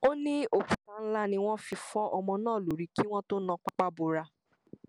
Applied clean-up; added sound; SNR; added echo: none; none; none; none.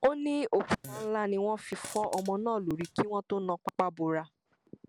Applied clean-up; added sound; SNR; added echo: none; Fart; 18 dB; none.